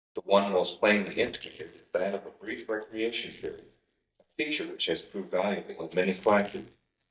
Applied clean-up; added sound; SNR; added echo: neural mask model DeepFilterNet 3.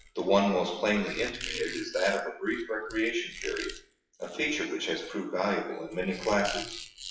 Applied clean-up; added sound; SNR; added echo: classical method WPE with log-MMSE.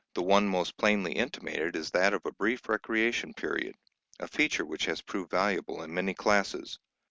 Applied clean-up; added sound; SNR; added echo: none; none; none; none.